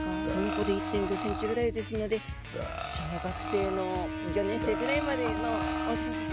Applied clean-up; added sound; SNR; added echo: none; Burping, eructation + Wind instrument, woodwind instrument; 2 dB; none.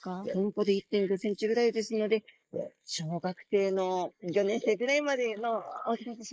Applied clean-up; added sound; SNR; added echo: neural mask model Resemble Enhance denoiser.